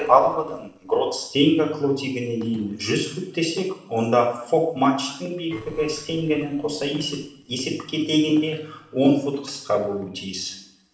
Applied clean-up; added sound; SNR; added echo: neural separator model SepFormer DNS4.